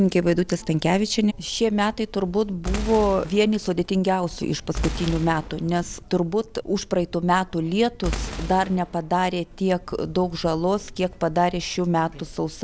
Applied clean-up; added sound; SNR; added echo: none; Boom; 10 dB; none.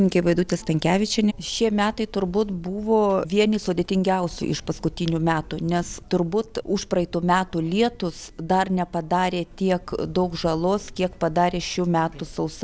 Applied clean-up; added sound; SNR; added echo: none; none; none; none.